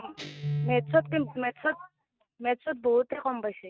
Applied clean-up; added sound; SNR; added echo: neural mask model RNNoise.